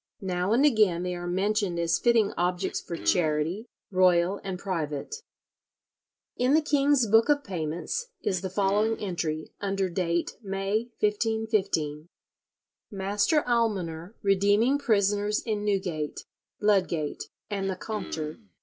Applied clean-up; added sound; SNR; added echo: none; Cough; 16 dB; none.